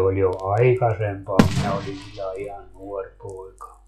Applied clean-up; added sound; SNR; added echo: classical method log-MMSE.